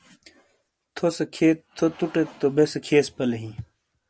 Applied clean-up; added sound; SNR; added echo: none; none; none; none.